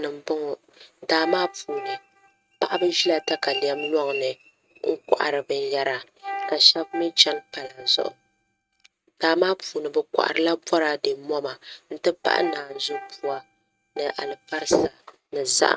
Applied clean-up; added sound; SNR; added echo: neural mask model RNNoise.